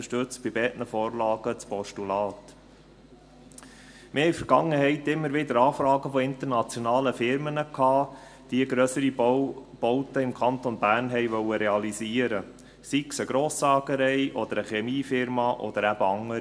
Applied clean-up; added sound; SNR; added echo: none; none; none; reverberation time 0.4 s.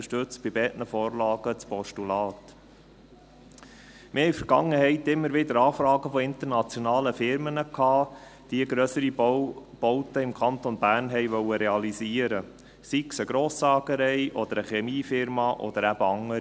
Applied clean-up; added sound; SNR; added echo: none; none; none; none.